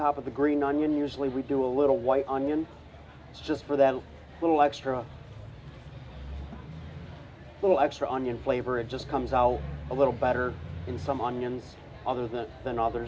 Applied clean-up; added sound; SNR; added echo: none; none; none; none.